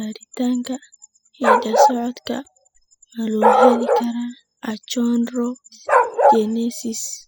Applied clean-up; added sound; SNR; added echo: classical method spectral subtraction.